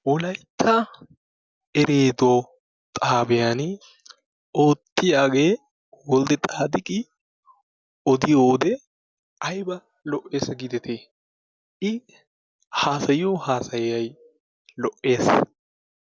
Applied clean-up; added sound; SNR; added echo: none; none; none; none.